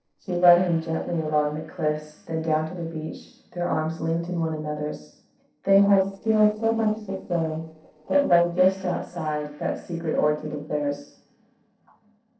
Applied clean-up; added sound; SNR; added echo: neural separator model SepFormer DNS4.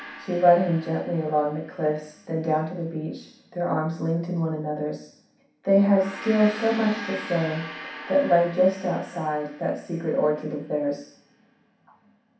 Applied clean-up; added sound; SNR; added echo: none; Gong; 17 dB; reverberation time 0.6 s.